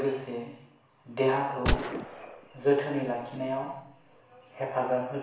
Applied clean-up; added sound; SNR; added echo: none; Gunshot, gunfire; 3 dB; reverberation time 0.7 s.